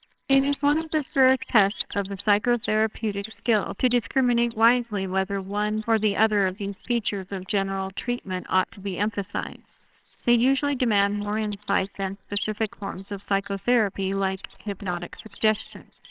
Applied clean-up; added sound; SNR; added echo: neural separator model SepFormer WHAMR!.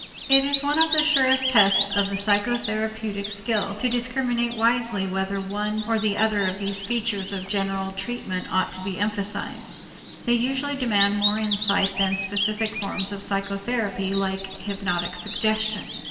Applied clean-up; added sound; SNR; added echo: none; Bird vocalization, bird call, bird song; 6 dB; reverberation time 2.6 s.